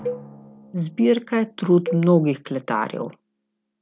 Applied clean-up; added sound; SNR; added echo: none; Cowbell + Drum; 14 dB; none.